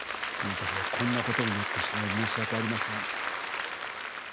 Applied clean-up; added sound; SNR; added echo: none; Applause; -3 dB; none.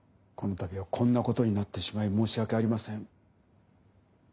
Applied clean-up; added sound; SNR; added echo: none; none; none; none.